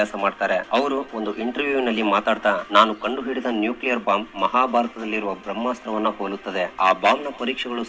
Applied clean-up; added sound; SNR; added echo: none; none; none; none.